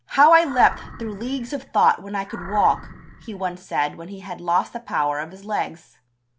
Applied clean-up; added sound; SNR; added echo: none; Animal; 15 dB; none.